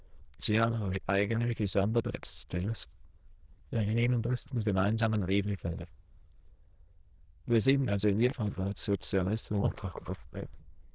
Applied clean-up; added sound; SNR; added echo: neural diffusion model UNIVERSE++.